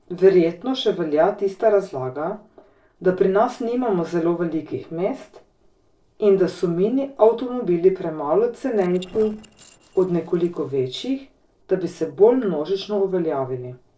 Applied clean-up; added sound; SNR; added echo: neural separator model SepFormer DNS4.